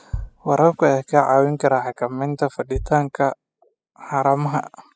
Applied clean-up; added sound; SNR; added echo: classical method spectral subtraction.